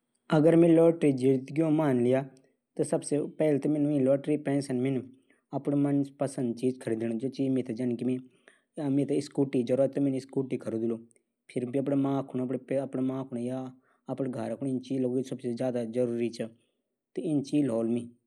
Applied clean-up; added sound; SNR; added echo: none; none; none; none.